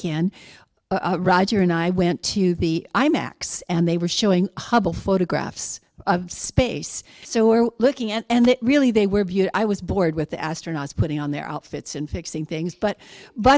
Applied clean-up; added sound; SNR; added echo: none; none; none; none.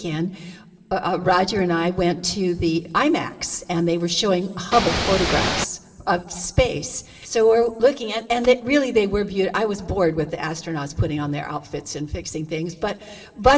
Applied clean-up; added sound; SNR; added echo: none; Ocean / Boat, Water vehicle; 1 dB; reverberation time 2.2 s.